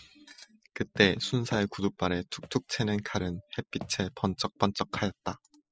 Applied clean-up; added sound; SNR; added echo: classical method spectral subtraction.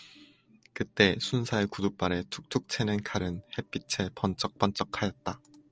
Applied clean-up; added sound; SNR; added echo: none; none; none; none.